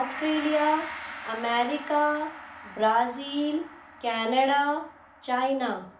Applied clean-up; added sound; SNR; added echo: none; Gong; 14 dB; reverberation time 0.4 s.